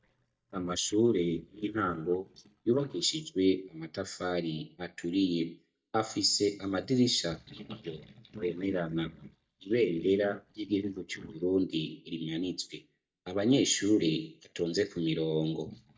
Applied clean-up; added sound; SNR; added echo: neural mask model DeepFilterNet 3.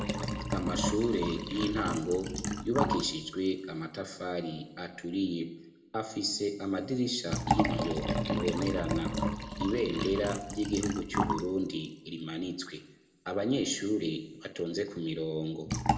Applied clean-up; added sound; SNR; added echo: none; Liquid; 2 dB; reverberation time 0.7 s.